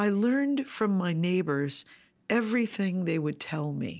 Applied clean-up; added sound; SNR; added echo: none; none; none; none.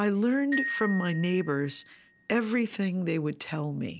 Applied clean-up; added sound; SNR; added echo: none; Glockenspiel; 11 dB; none.